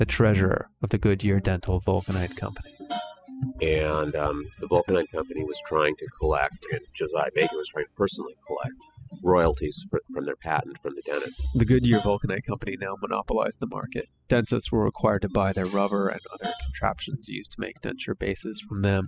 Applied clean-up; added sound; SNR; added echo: classical method spectral subtraction.